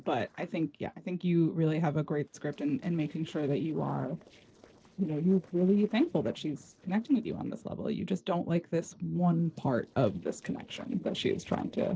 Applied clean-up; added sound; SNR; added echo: neural separator model SepFormer DNS4.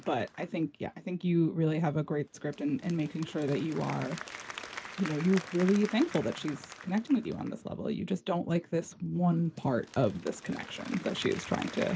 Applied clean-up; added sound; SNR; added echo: none; Applause / Crowd; 16 dB; none.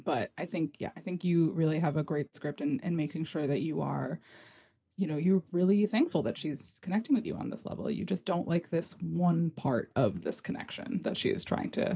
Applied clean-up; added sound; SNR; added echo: none; none; none; none.